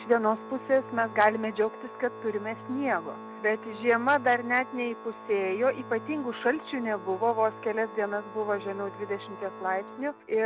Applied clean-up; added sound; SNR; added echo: none; Organ; 14 dB; none.